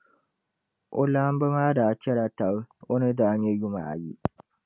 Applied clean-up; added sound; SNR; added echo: none; none; none; none.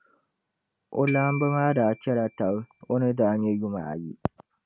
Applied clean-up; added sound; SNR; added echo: none; Glockenspiel; 16 dB; none.